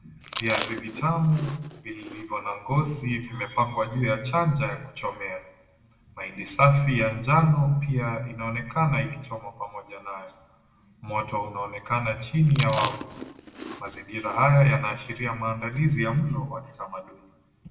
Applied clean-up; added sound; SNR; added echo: none; Chewing, mastication; 13 dB; reverberation time 0.8 s.